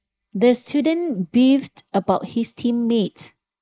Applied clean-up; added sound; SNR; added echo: neural mask model Resemble Enhance denoiser.